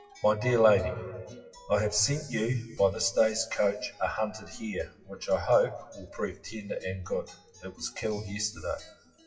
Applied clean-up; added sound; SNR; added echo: classical method WPE with log-MMSE.